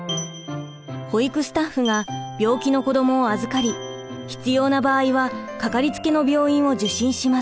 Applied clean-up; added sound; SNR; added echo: none; none; none; none.